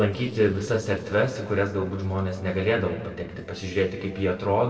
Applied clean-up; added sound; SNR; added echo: neural separator model SepFormer DNS4.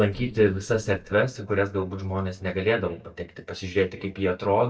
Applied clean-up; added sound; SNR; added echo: neural mask model DeepFilterNet 3.